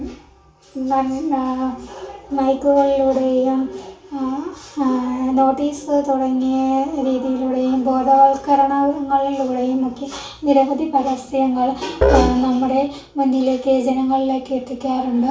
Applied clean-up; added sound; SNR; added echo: none; Musical instrument; 4 dB; reverberation time 0.3 s.